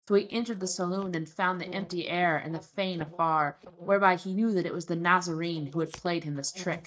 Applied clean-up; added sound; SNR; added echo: neural mask model DeepFilterNet 3.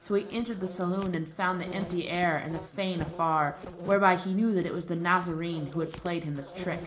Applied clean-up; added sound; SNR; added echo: none; Insect; 14 dB; reverberation time 0.4 s.